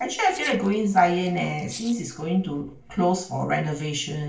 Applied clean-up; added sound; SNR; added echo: neural separator model SepFormer DNS4.